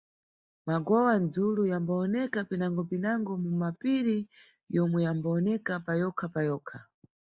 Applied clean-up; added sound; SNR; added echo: neural mask model DeepFilterNet 3.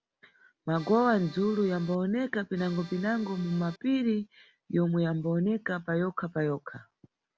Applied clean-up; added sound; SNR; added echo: none; Accordion; 19 dB; none.